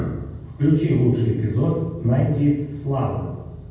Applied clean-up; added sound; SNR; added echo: none; none; none; reverberation time 1.2 s.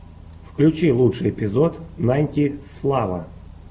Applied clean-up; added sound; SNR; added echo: none; none; none; none.